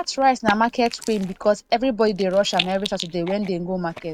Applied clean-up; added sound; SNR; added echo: neural mask model RNNoise.